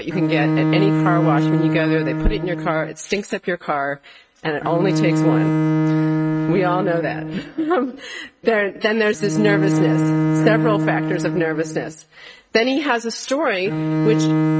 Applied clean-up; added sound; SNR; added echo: neural mask model RNNoise.